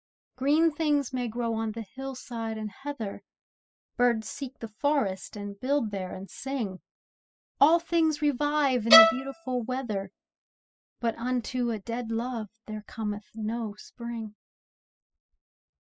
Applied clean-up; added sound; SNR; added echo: classical method spectral subtraction.